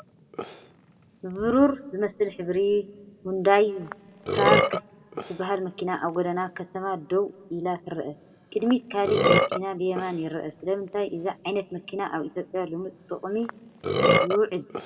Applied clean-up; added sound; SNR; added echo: none; Burping, eructation; 3 dB; reverberation time 0.8 s.